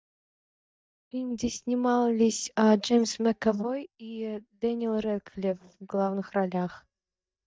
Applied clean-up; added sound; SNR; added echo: neural mask model DeepFilterNet 3.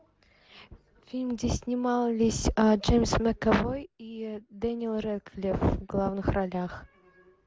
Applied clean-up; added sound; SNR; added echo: none; none; none; none.